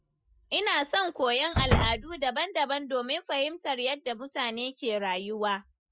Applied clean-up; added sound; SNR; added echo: classical method Wiener filter.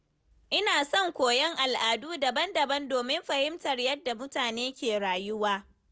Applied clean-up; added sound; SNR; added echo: none; none; none; none.